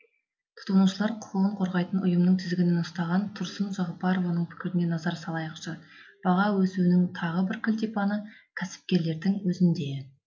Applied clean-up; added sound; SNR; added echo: none; none; none; none.